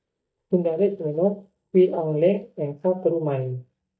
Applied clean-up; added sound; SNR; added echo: neural mask model DeepFilterNet 3.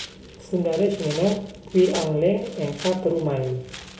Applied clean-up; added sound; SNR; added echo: none; Tearing; 16 dB; reverberation time 0.9 s.